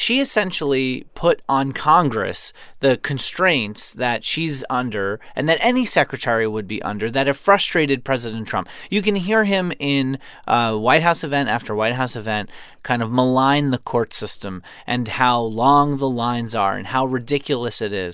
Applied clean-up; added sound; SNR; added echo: none; none; none; none.